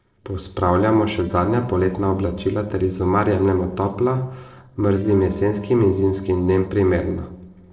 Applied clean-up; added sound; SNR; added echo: neural separator model SepFormer DNS4.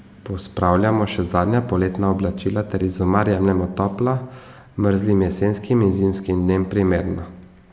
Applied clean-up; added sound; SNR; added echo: none; none; none; none.